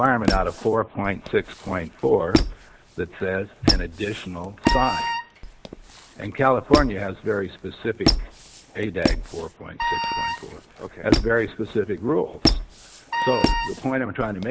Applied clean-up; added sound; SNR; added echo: none; Squeak + Wind instrument, woodwind instrument; 1 dB; none.